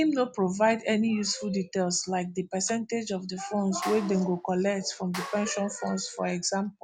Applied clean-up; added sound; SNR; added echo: none; Clapping; 16 dB; none.